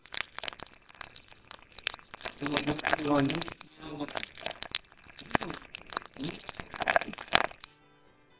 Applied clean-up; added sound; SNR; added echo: neural separator model SepFormer WHAMR!.